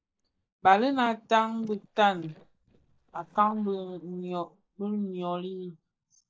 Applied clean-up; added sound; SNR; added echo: neural mask model DeepFilterNet 3.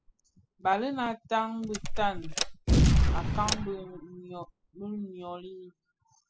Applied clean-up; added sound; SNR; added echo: classical method spectral subtraction.